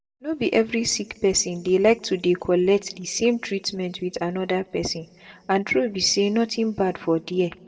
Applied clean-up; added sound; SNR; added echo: none; none; none; reverberation time 1.2 s.